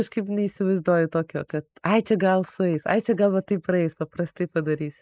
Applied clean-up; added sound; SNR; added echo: neural mask model Resemble Enhance denoiser.